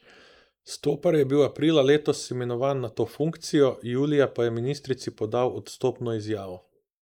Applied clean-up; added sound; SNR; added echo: neural mask model Resemble Enhance denoiser.